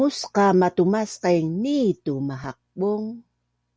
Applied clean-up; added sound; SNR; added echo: none; none; none; none.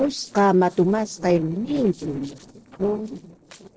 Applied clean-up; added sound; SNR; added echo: neural separator model SepFormer DNS4.